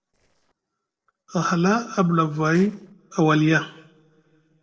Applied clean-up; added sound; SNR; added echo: neural separator model SepFormer DNS4.